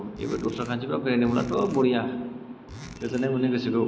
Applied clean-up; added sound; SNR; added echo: none; Zipper (clothing); 18 dB; none.